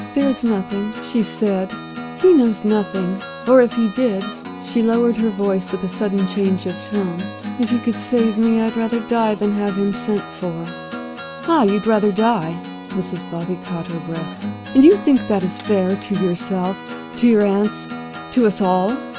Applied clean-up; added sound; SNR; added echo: none; Acoustic guitar; 11 dB; none.